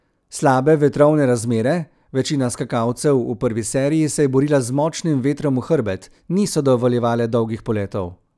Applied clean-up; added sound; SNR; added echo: none; none; none; none.